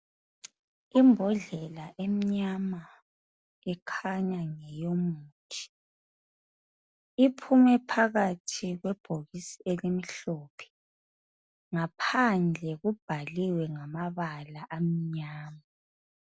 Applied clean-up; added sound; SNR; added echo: none; none; none; none.